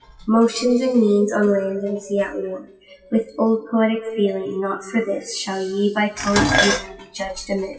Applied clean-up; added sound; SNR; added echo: classical method WPE with log-MMSE.